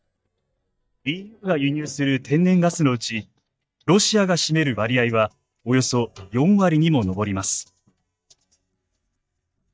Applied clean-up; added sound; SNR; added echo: neural mask model DeepFilterNet 3.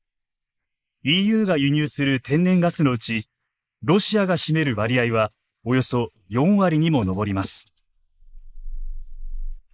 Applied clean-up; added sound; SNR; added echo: neural mask model Resemble Enhance denoiser.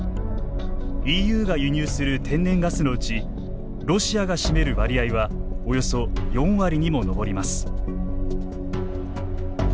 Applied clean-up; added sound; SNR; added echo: none; none; none; none.